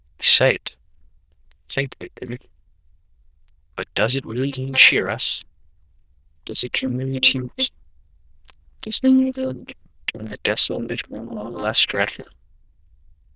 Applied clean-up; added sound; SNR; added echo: neural diffusion model UNIVERSE++.